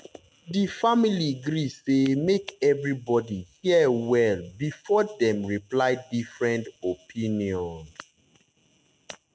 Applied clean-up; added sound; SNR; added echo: neural mask model RNNoise.